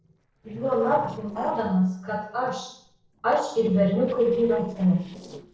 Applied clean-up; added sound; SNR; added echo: neural separator model SepFormer DNS4.